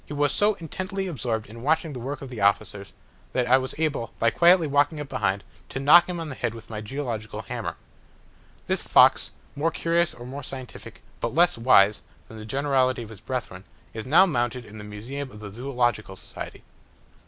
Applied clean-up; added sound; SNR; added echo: none; none; none; none.